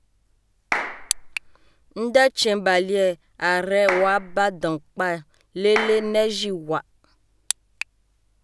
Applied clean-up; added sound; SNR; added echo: none; Clapping; 8 dB; none.